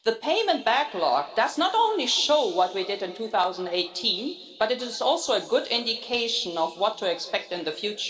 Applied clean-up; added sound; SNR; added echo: none; none; none; reverberation time 2.2 s.